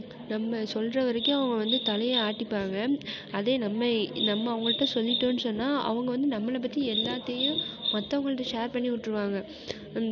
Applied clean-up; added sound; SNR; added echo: none; Bird vocalization, bird call, bird song; 4 dB; none.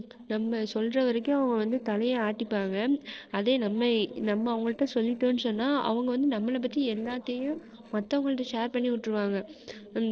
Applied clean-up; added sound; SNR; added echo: neural separator model SepFormer DNS4.